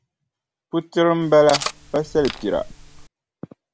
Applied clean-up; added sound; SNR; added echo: none; Cutlery, silverware; 10 dB; none.